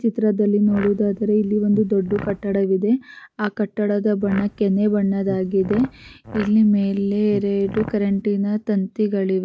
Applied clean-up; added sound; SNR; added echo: none; Fart; 15 dB; none.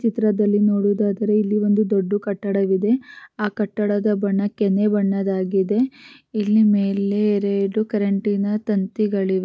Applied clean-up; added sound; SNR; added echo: none; none; none; none.